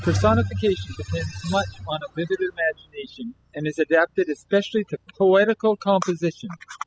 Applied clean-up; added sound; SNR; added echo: classical method spectral subtraction.